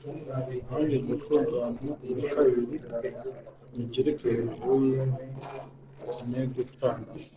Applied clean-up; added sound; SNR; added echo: neural separator model SepFormer DNS4.